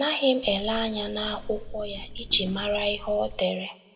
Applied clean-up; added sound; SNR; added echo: none; Walk, footsteps; 11 dB; reverberation time 2.6 s.